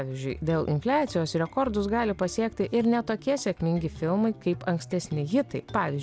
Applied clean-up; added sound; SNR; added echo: none; none; none; none.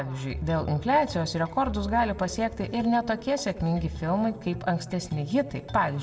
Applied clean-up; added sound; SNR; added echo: none; none; none; reverberation time 0.5 s.